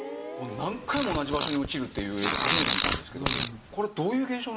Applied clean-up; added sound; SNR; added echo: none; Fart; 0 dB; none.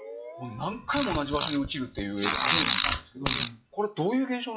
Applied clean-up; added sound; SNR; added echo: classical method log-MMSE.